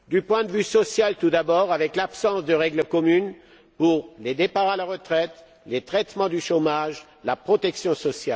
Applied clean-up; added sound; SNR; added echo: none; none; none; none.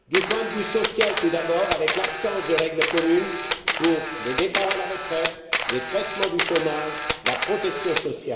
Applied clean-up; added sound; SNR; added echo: none; Camera; 0 dB; reverberation time 2.1 s.